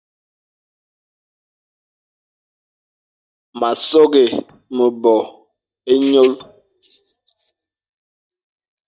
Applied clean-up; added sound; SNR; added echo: neural mask model DeepFilterNet 3.